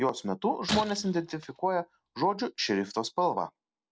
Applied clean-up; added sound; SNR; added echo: none; Shatter; 11 dB; none.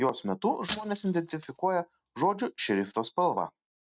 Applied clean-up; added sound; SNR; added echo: neural mask model RNNoise.